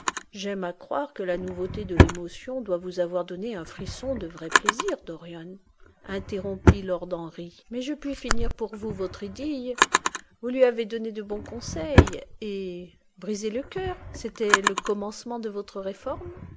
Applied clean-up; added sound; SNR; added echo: none; Drawer open or close; -3 dB; none.